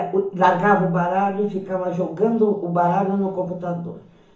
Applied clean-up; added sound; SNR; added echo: none; none; none; reverberation time 0.8 s.